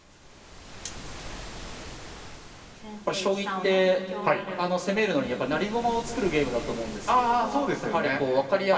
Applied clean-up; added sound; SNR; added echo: none; Waves, surf; 16 dB; reverberation time 2.4 s.